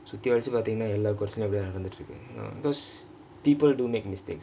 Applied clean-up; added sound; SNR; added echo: none; none; none; none.